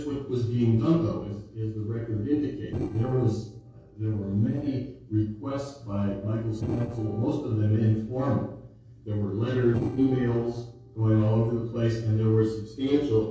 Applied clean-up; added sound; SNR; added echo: neural separator model SepFormer DNS4.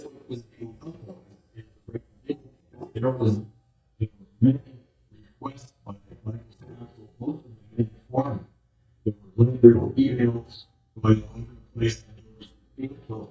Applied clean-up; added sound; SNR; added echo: neural mask model DeepFilterNet 3.